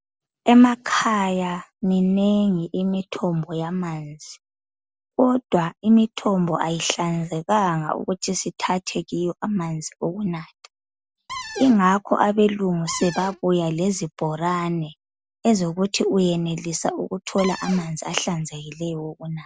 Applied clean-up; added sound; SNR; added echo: none; Cupboard open or close; 12 dB; none.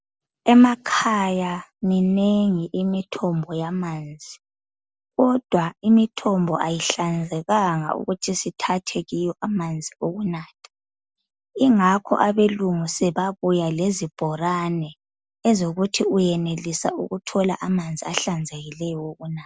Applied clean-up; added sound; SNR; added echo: none; none; none; none.